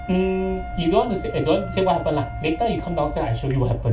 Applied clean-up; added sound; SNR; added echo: none; Wind instrument, woodwind instrument; 16 dB; reverberation time 0.2 s.